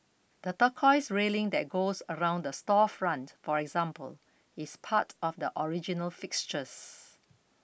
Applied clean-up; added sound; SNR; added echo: none; none; none; none.